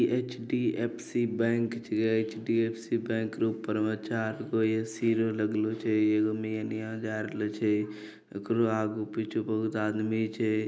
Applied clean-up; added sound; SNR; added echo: none; none; none; none.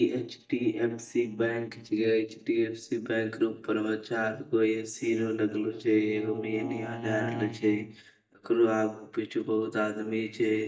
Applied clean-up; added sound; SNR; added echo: neural mask model DeepFilterNet 3.